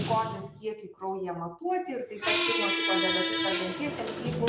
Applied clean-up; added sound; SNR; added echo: none; Squeak; -2 dB; none.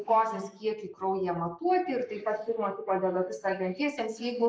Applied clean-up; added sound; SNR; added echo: neural mask model Resemble Enhance denoiser.